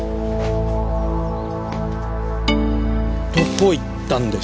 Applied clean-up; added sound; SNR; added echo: none; none; none; none.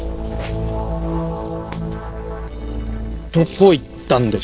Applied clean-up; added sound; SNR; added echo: neural separator model SepFormer DNS4.